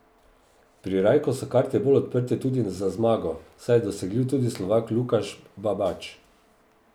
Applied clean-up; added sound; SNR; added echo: none; none; none; none.